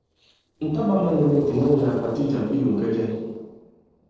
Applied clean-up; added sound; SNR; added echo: neural separator model SepFormer DNS4.